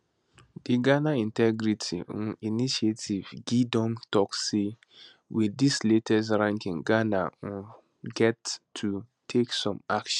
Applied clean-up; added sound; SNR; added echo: none; none; none; none.